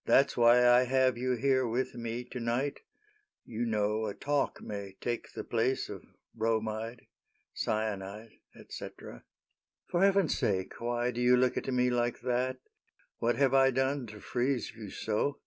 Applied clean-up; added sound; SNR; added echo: none; none; none; none.